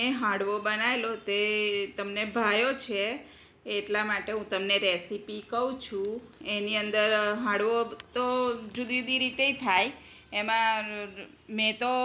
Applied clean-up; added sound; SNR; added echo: none; none; none; none.